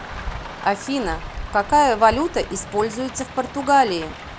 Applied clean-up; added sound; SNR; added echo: none; Rain; 12 dB; none.